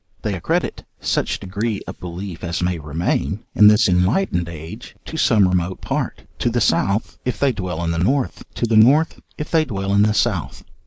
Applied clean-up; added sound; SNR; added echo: neural mask model Resemble Enhance denoiser.